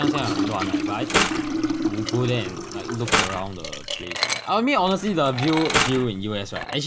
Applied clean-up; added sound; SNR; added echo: none; Liquid + Mechanisms; 1 dB; none.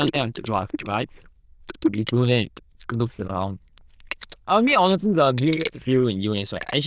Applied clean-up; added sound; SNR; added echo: neural diffusion model UNIVERSE++.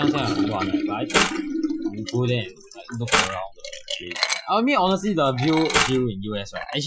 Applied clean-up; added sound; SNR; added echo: classical method Wiener filter.